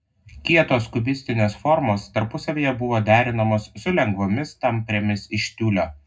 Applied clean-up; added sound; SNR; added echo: none; none; none; reverberation time 0.3 s.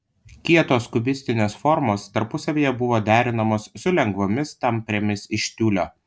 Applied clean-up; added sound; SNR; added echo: none; none; none; none.